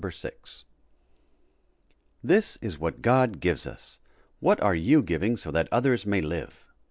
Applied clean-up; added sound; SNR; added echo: none; none; none; none.